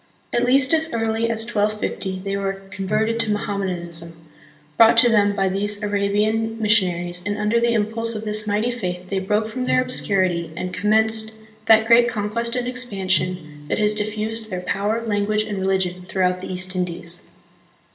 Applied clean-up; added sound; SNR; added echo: none; Bowed string instrument; 16 dB; reverberation time 0.6 s.